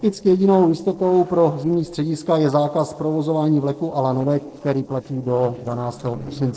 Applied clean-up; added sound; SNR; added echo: neural separator model SepFormer DNS4.